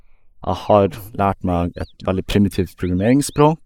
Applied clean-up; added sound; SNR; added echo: neural mask model Resemble Enhance denoiser.